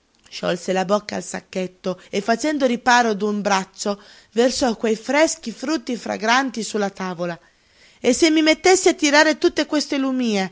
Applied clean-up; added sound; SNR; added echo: none; none; none; none.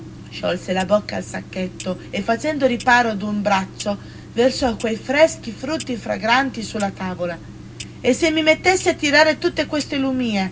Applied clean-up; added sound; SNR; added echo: none; Clock; 16 dB; reverberation time 0.4 s.